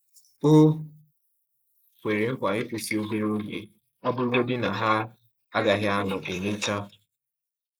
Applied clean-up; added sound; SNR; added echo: neural mask model Resemble Enhance denoiser.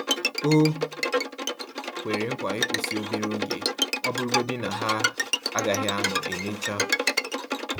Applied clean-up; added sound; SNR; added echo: none; Bowed string instrument; -1 dB; none.